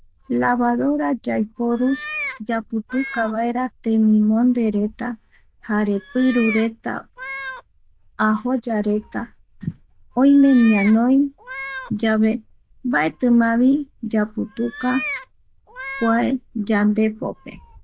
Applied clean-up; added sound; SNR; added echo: neural diffusion model UNIVERSE++.